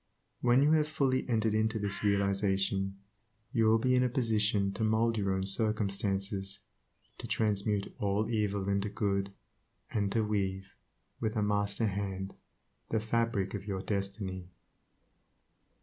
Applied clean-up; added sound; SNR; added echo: none; Bird; 13 dB; none.